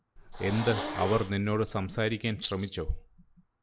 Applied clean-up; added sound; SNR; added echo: none; Rattle + Hiss; 5 dB; none.